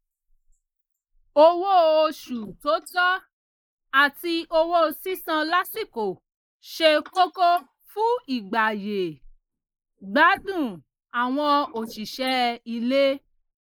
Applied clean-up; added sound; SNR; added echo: neural mask model Resemble Enhance denoiser.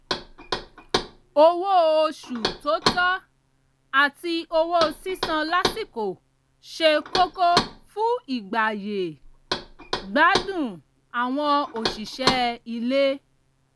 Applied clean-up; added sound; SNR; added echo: none; Knock; 8 dB; none.